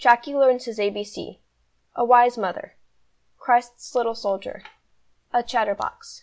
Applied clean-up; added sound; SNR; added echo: none; none; none; none.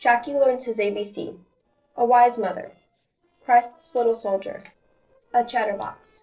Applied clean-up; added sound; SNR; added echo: neural separator model SepFormer DNS4.